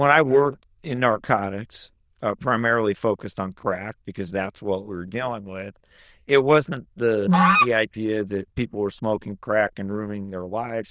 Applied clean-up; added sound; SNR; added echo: neural diffusion model UNIVERSE++.